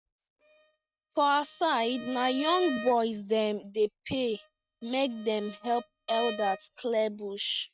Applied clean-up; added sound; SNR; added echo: neural mask model RNNoise.